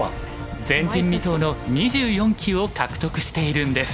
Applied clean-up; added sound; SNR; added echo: none; none; none; none.